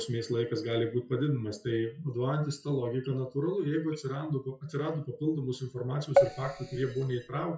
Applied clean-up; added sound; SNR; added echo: classical method WPE with log-MMSE.